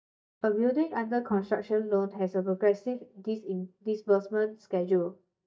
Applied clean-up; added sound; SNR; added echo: neural mask model DeepFilterNet 3.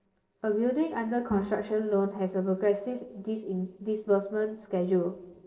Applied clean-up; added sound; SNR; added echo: neural separator model SepFormer DNS4.